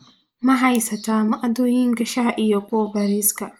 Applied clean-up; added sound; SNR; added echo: neural mask model Resemble Enhance denoiser.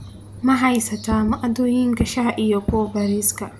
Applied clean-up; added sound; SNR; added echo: none; Fireworks; 12 dB; none.